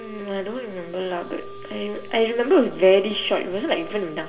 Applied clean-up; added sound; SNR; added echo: none; Wind instrument, woodwind instrument; 18 dB; reverberation time 0.8 s.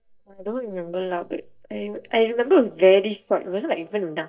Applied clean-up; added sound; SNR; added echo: neural mask model DeepFilterNet 3.